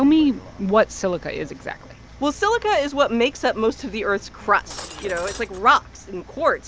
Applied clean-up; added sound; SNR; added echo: none; Cutlery, silverware; 18 dB; none.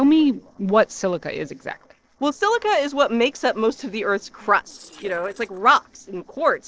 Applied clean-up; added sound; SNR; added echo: neural separator model SepFormer DNS4.